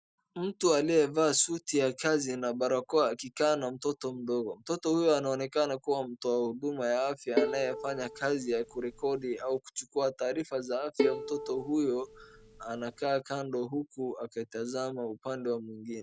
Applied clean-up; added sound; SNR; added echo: none; Bowed string instrument; 6 dB; none.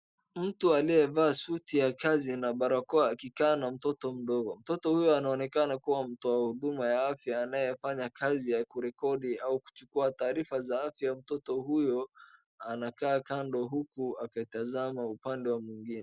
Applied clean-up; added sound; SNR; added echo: none; none; none; none.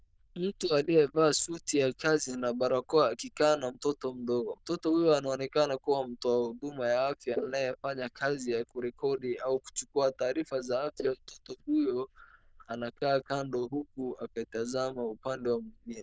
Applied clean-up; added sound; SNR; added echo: neural diffusion model UNIVERSE++.